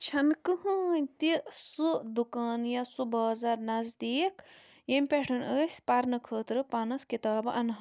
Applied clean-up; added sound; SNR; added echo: none; none; none; none.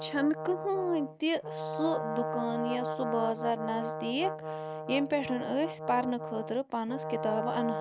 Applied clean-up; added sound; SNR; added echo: none; Brass instrument; 5 dB; none.